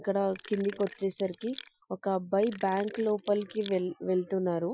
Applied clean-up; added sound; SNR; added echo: classical method Wiener filter.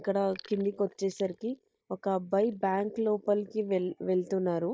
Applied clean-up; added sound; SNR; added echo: neural mask model DeepFilterNet 3.